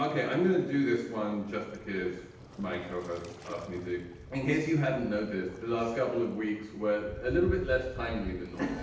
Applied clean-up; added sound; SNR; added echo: none; Waves, surf; 13 dB; reverberation time 0.9 s.